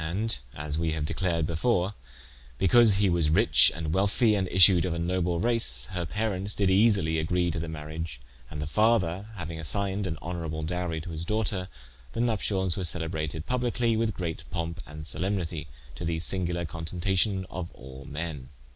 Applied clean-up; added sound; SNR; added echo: none; none; none; none.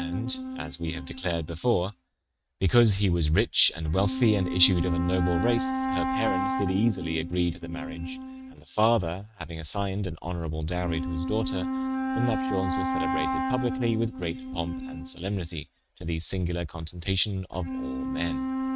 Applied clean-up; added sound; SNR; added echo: neural mask model RNNoise.